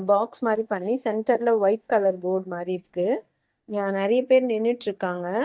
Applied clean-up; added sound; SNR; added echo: neural mask model DeepFilterNet 3.